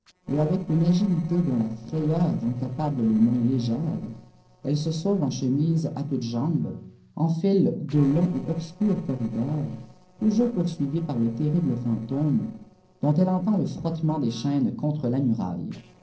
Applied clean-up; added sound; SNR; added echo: neural separator model SepFormer DNS4.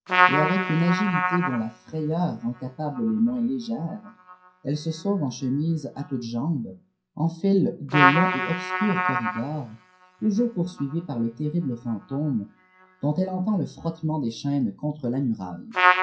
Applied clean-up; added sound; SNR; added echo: classical method WPE with log-MMSE.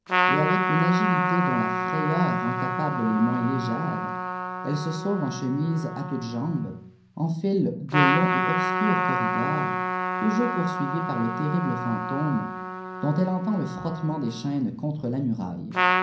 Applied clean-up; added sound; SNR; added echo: none; Trumpet; 1 dB; reverberation time 0.6 s.